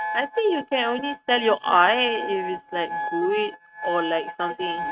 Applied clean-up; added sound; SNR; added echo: neural mask model RNNoise.